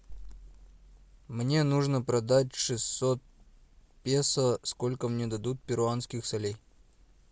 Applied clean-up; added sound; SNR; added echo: none; none; none; none.